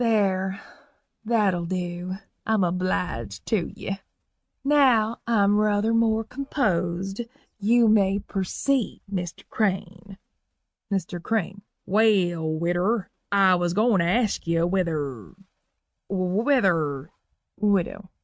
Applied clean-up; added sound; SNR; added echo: neural mask model RNNoise.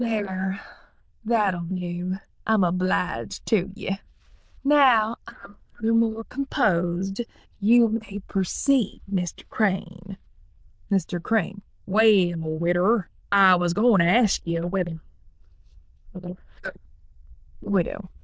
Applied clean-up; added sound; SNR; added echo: neural diffusion model UNIVERSE++.